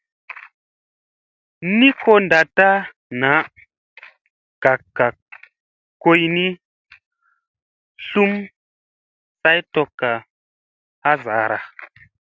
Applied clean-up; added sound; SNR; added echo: none; none; none; none.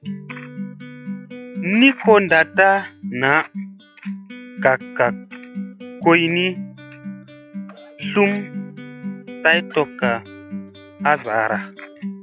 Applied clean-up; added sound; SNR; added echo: classical method log-MMSE.